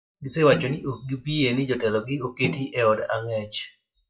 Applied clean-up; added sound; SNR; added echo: classical method WPE with log-MMSE.